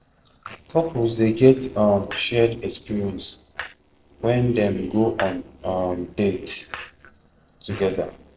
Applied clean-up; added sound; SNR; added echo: neural separator model SepFormer DNS4.